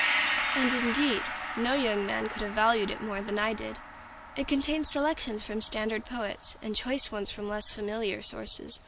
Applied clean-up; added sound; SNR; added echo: none; Gong; 5 dB; none.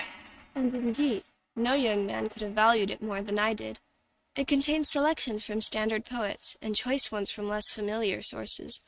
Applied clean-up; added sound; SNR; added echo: neural mask model RNNoise.